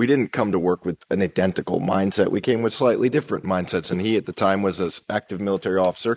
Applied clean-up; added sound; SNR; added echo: neural mask model Resemble Enhance denoiser.